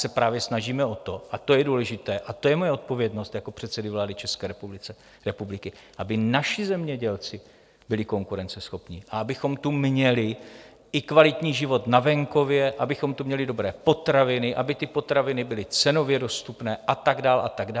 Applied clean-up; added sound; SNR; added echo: none; none; none; none.